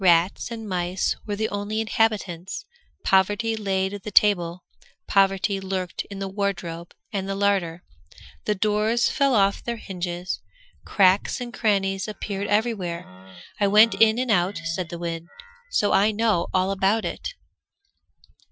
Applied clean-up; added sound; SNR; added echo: classical method Wiener filter.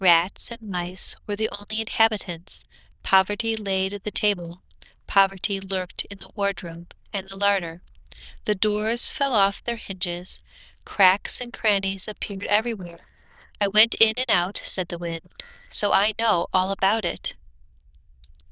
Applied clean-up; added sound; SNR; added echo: neural diffusion model UNIVERSE++.